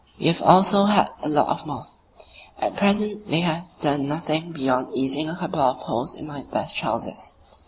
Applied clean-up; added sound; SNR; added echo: none; none; none; none.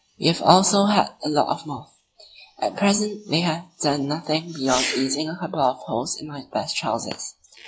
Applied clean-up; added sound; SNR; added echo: classical method log-MMSE.